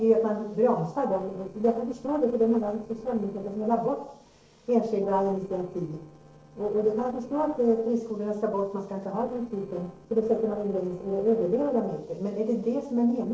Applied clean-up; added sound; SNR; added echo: neural separator model SepFormer DNS4.